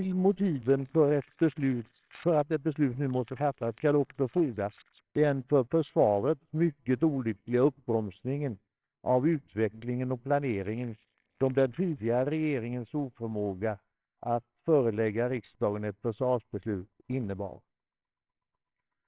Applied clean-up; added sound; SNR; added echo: neural separator model SepFormer WHAMR!.